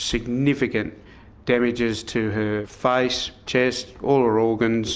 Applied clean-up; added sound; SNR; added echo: none; none; none; none.